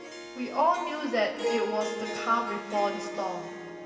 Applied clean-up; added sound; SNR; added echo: none; Harp; 6 dB; reverberation time 2.4 s.